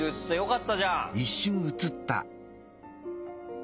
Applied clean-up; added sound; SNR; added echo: none; none; none; none.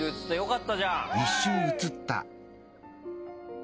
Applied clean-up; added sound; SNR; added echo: none; Cheering; 2 dB; none.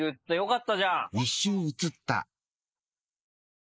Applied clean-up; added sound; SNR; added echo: neural mask model Resemble Enhance denoiser.